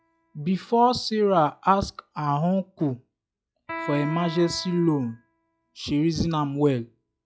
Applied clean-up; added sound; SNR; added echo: classical method log-MMSE.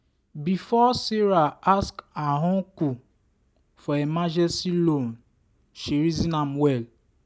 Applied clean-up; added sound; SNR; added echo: none; none; none; none.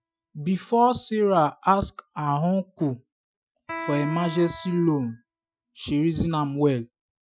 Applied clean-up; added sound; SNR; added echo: classical method Wiener filter.